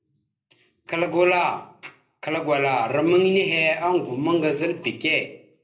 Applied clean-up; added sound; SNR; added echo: none; none; none; reverberation time 0.5 s.